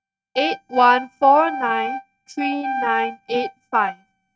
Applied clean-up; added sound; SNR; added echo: neural mask model RNNoise.